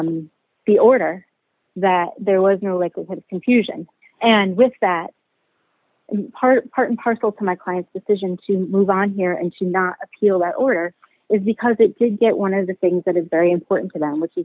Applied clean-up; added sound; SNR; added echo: none; none; none; none.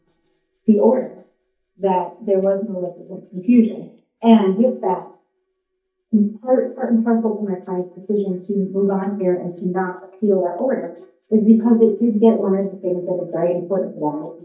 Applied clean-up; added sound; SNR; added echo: neural mask model DeepFilterNet 3.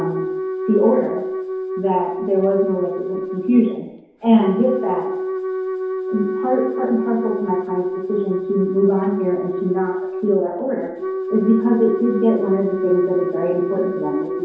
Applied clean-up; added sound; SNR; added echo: none; Wind instrument, woodwind instrument; 5 dB; reverberation time 0.9 s.